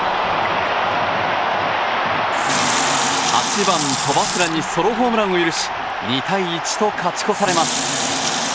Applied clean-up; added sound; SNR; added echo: none; Sink (filling or washing) / Water tap, faucet; 7 dB; none.